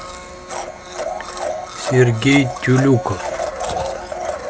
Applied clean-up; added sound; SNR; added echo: none; Domestic sounds, home sounds; 6 dB; none.